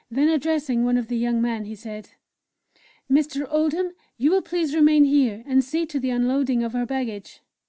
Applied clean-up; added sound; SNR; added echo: none; none; none; none.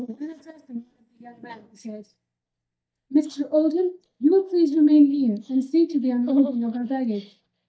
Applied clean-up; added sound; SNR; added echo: neural mask model DeepFilterNet 3.